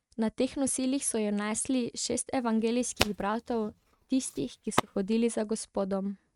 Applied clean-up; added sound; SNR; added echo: neural mask model RNNoise.